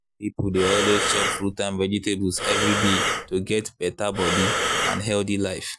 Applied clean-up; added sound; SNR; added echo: none; Breathing; -1 dB; none.